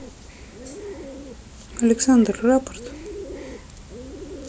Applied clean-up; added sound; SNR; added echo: none; Bird; 15 dB; none.